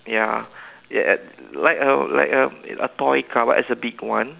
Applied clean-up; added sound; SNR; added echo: none; none; none; none.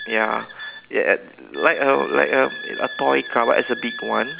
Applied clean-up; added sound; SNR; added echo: none; Wind instrument, woodwind instrument; 13 dB; none.